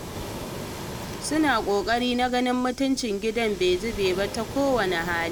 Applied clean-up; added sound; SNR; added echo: none; Waves, surf; 11 dB; none.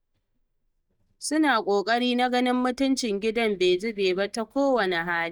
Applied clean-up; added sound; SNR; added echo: neural mask model DeepFilterNet 3.